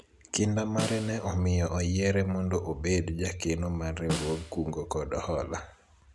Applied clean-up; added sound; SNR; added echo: none; Snare drum; 11 dB; none.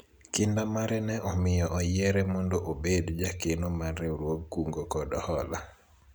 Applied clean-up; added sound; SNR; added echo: none; none; none; none.